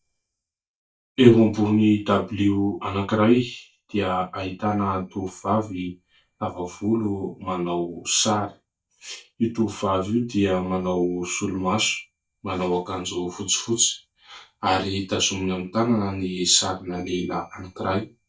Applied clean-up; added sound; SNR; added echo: neural mask model DeepFilterNet 3.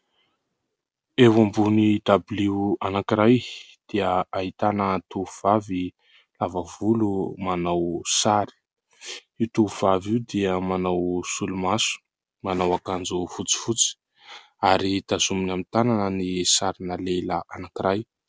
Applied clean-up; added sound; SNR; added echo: none; none; none; none.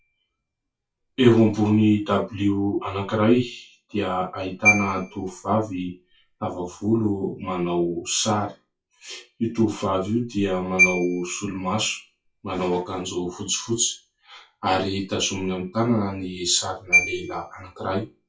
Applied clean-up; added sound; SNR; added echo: classical method WPE with log-MMSE.